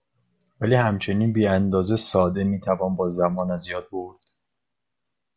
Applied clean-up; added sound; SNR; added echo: none; none; none; none.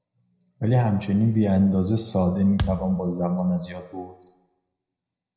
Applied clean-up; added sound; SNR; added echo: none; Thump, thud; 8 dB; reverberation time 0.8 s.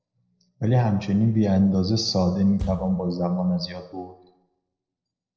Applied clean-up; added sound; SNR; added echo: neural separator model SepFormer DNS4.